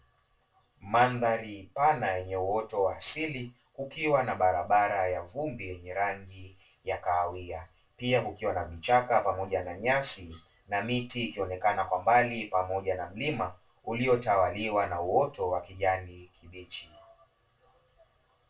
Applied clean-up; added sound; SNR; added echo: none; none; none; reverberation time 0.2 s.